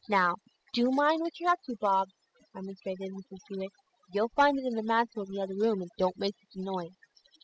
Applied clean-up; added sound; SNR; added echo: classical method spectral subtraction.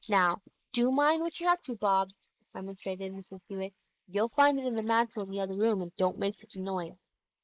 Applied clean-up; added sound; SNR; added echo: neural mask model Resemble Enhance denoiser.